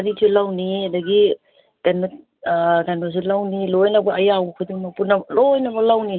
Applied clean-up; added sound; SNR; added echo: none; none; none; none.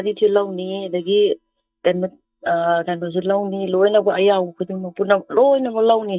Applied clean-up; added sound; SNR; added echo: neural mask model DeepFilterNet 3.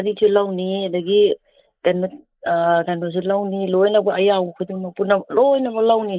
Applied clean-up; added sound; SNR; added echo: neural mask model Resemble Enhance denoiser.